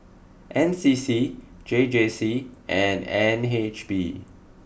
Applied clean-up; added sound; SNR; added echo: none; none; none; none.